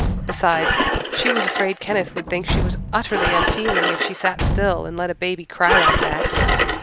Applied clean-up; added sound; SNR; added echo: none; Slam / Truck / Car + Engine; -3 dB; none.